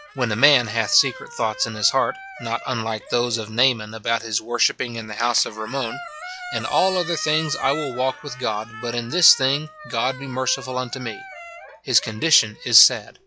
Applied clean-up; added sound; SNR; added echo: classical method log-MMSE.